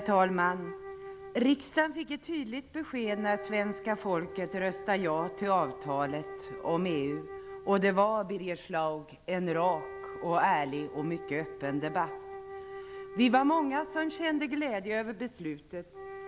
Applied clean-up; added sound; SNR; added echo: none; Wind instrument, woodwind instrument; 13 dB; none.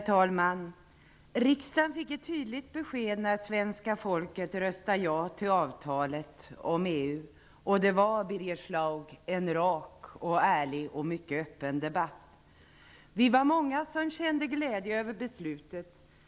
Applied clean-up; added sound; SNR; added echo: none; none; none; none.